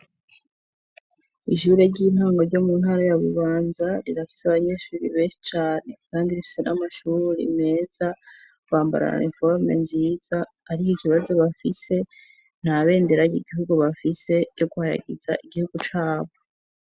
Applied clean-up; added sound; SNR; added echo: none; none; none; none.